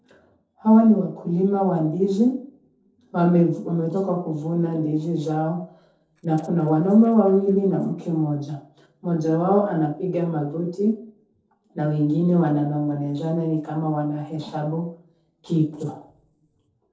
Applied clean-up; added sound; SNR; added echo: neural separator model SepFormer DNS4.